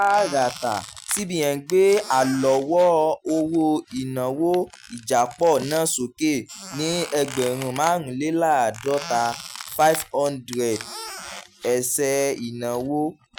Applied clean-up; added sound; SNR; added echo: none; Squeak; 16 dB; none.